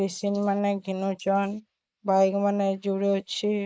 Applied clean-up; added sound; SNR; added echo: neural mask model Resemble Enhance denoiser.